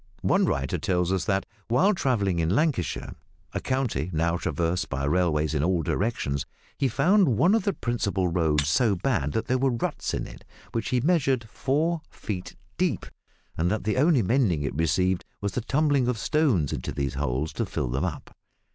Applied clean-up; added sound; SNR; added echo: none; Shatter; 18 dB; none.